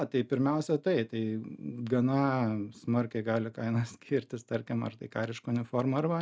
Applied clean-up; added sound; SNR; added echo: none; none; none; none.